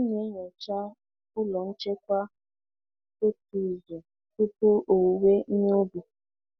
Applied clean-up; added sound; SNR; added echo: none; none; none; none.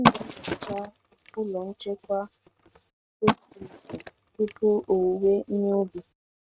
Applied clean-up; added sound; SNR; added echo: neural mask model RNNoise.